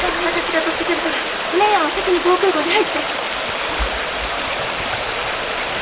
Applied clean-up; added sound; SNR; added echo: none; Stream; 1 dB; reverberation time 2.2 s.